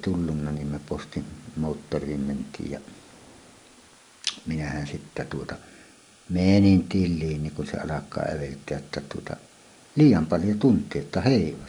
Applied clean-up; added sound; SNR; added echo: neural mask model Resemble Enhance denoiser.